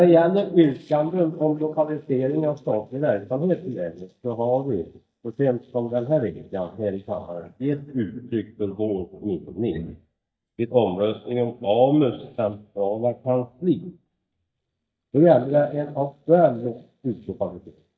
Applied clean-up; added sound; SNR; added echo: neural mask model DeepFilterNet 3.